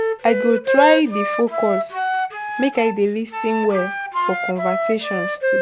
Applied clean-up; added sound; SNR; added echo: none; Wind instrument, woodwind instrument; 1 dB; none.